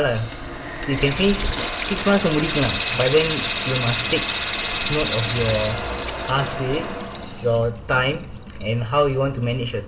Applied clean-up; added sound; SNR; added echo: none; Sink (filling or washing) / Water tap, faucet; 5 dB; reverberation time 0.7 s.